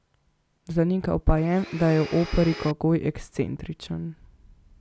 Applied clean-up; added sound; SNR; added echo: none; Domestic sounds, home sounds; 13 dB; none.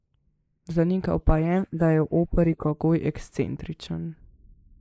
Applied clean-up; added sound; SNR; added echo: neural mask model Resemble Enhance denoiser.